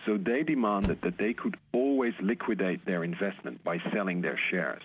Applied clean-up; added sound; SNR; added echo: none; Slam; 14 dB; none.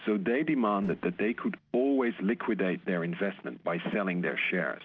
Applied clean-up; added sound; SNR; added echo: neural separator model SepFormer DNS4.